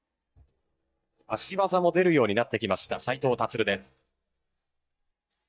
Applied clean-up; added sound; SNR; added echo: neural mask model DeepFilterNet 3.